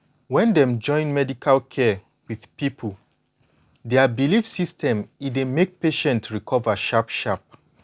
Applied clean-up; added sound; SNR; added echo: none; none; none; none.